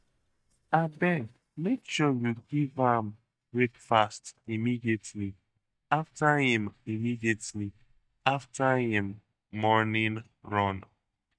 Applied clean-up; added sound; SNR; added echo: neural mask model DeepFilterNet 3.